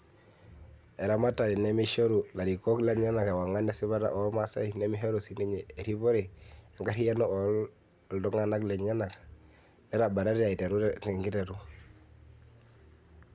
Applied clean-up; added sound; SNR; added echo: none; none; none; none.